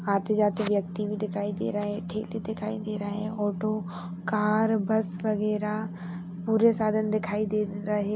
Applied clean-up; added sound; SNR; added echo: none; none; none; none.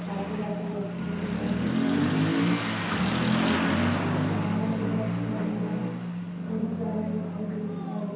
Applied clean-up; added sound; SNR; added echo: none; Motorcycle / Accelerating, revving, vroom; -2 dB; reverberation time 0.8 s.